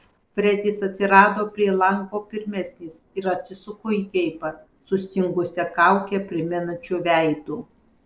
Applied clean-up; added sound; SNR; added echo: neural separator model SepFormer DNS4.